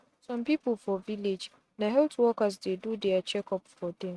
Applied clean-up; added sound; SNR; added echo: neural mask model RNNoise.